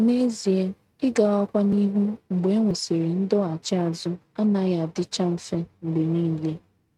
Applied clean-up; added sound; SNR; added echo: neural mask model RNNoise.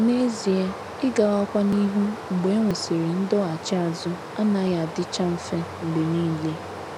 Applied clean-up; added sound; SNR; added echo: none; Stream; 11 dB; none.